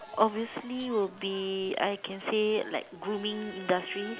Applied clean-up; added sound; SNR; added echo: none; Crowd; 17 dB; none.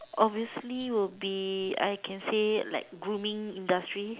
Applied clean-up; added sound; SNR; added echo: none; none; none; none.